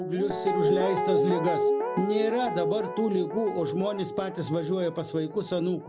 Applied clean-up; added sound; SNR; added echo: none; Guitar; 1 dB; none.